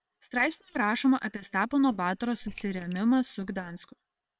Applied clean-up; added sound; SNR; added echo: neural separator model SepFormer WHAM!.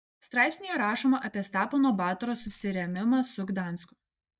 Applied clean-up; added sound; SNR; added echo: neural mask model DeepFilterNet 3.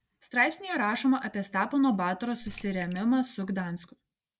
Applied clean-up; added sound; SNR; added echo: neural mask model Resemble Enhance denoiser.